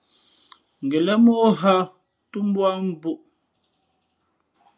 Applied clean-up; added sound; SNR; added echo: none; none; none; none.